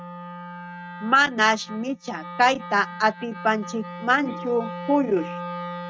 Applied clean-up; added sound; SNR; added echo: neural mask model RNNoise.